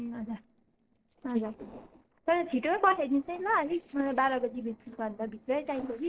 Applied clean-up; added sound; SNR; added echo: neural separator model SepFormer DNS4.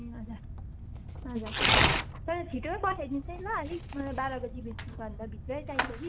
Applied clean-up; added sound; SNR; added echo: none; Tearing; -5 dB; none.